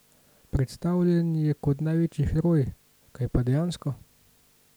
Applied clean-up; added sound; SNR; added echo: none; none; none; none.